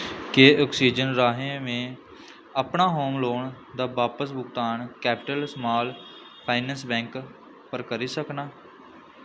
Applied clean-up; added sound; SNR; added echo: none; none; none; none.